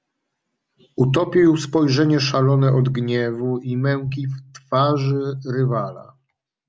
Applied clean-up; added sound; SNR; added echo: none; none; none; none.